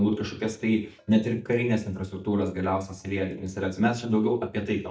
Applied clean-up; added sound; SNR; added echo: neural mask model DeepFilterNet 3.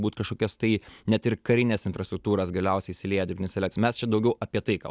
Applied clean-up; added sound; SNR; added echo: none; none; none; none.